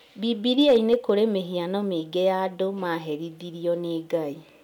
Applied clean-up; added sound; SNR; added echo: none; none; none; none.